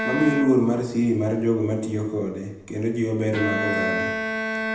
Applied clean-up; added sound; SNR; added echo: none; Bowed string instrument; 6 dB; reverberation time 0.8 s.